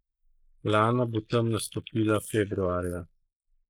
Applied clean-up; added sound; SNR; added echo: neural mask model Resemble Enhance denoiser.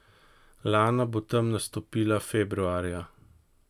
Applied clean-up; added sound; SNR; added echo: none; none; none; none.